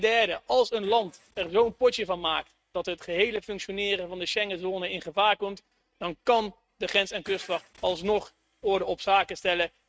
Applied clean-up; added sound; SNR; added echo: neural mask model RNNoise.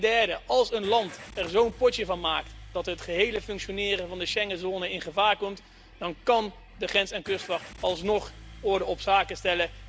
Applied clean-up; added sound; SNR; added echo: none; Engine starting / Car; 18 dB; none.